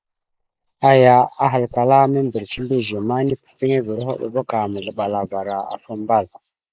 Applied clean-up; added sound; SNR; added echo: neural mask model Resemble Enhance denoiser.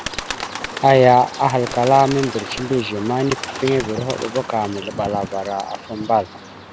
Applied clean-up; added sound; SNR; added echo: none; Bird; 12 dB; none.